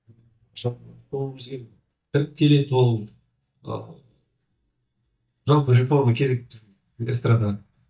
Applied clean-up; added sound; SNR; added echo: neural mask model DeepFilterNet 3.